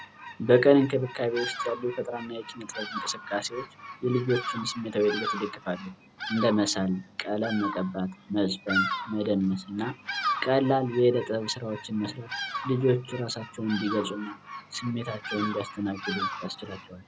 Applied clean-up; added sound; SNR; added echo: none; Bird vocalization, bird call, bird song; 9 dB; none.